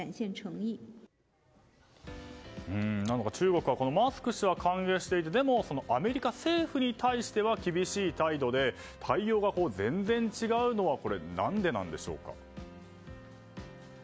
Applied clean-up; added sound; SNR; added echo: none; none; none; none.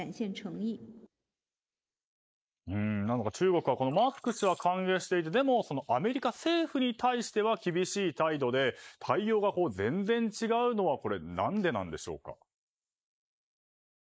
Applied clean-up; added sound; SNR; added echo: neural mask model Resemble Enhance denoiser.